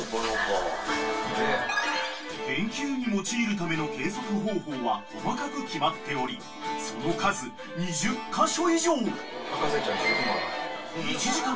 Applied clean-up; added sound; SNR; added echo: none; none; none; reverberation time 0.2 s.